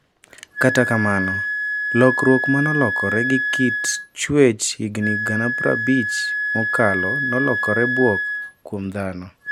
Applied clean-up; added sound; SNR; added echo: none; Wind instrument, woodwind instrument; 3 dB; none.